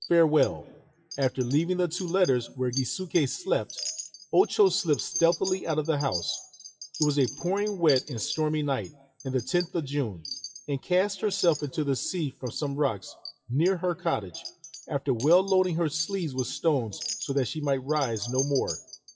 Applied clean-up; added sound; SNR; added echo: classical method WPE with log-MMSE.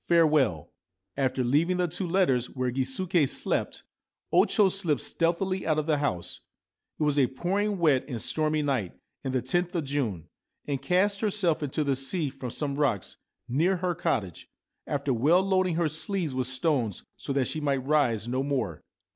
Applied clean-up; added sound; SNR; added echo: none; none; none; none.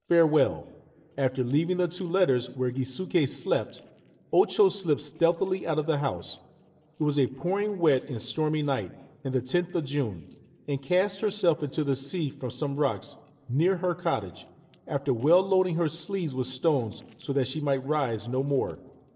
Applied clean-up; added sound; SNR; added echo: neural separator model SepFormer DNS4.